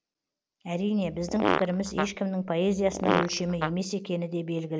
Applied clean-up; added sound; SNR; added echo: none; Fart; 2 dB; none.